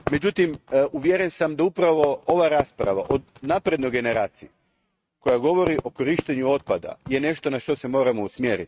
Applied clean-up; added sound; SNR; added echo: neural mask model RNNoise.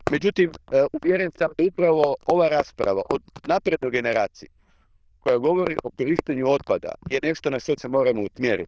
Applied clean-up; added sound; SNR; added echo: neural diffusion model UNIVERSE++.